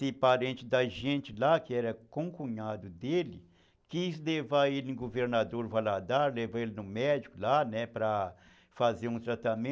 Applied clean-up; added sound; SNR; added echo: none; none; none; none.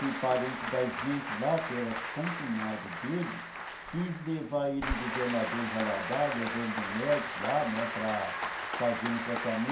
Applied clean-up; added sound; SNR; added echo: none; Applause; 4 dB; reverberation time 0.5 s.